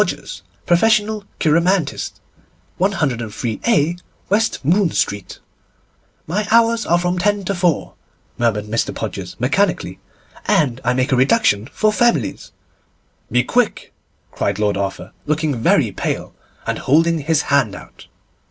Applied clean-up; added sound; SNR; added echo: none; none; none; none.